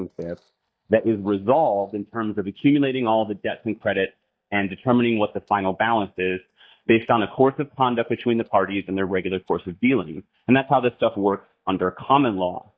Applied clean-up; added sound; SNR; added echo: neural mask model DeepFilterNet 3.